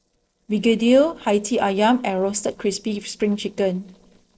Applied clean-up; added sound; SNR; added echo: neural separator model SepFormer DNS4.